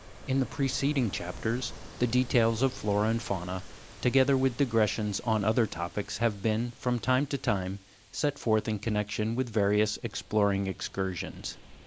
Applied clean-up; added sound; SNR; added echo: none; Ocean; 18 dB; none.